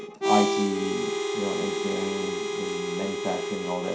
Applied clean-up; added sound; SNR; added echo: none; Harmonica; -2 dB; reverberation time 0.5 s.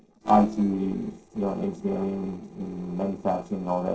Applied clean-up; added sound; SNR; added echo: neural separator model SepFormer DNS4.